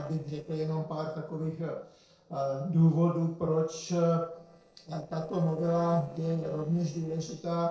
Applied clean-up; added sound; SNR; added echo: neural separator model SepFormer DNS4.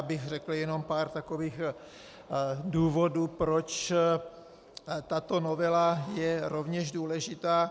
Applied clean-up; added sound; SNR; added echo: none; none; none; none.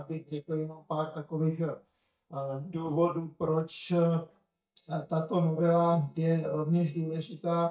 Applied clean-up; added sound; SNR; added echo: neural mask model DeepFilterNet 3.